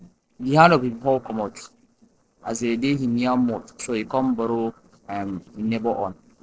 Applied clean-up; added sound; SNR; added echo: neural separator model SepFormer DNS4.